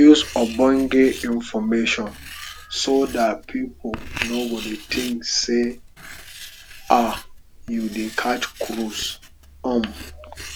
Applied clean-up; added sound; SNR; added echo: none; Writing; 15 dB; none.